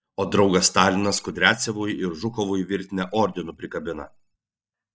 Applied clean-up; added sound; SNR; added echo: neural mask model DeepFilterNet 3.